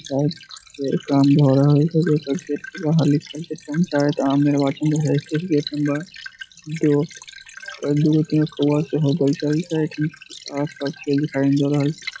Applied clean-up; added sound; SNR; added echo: classical method log-MMSE.